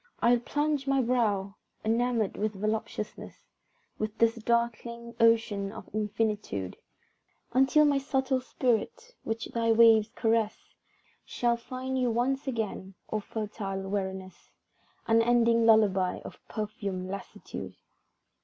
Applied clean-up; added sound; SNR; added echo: none; none; none; none.